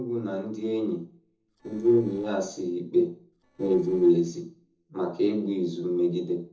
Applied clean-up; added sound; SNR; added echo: neural separator model SepFormer DNS4.